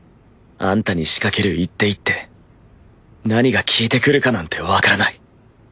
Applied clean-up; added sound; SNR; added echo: none; none; none; none.